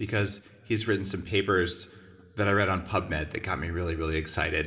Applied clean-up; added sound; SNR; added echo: none; none; none; reverberation time 2.7 s.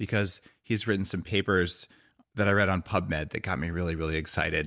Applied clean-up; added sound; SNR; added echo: none; none; none; none.